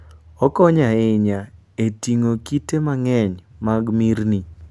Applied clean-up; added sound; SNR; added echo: none; none; none; none.